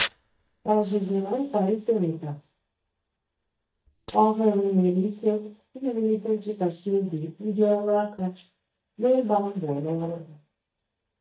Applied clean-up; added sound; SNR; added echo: neural mask model DeepFilterNet 3.